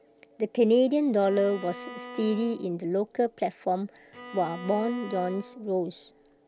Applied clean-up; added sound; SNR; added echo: none; Bowed string instrument; 16 dB; none.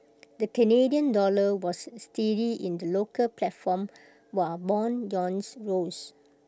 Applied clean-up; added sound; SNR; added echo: none; none; none; none.